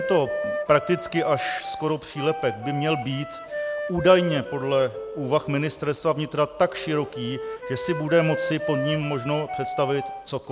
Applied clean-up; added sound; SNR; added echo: none; Wind instrument, woodwind instrument; 7 dB; none.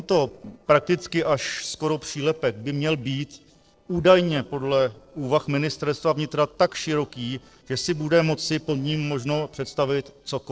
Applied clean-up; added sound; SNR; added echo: neural separator model SepFormer DNS4.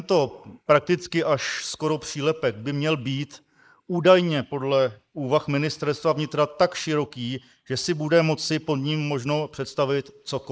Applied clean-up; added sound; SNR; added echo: neural mask model Resemble Enhance denoiser.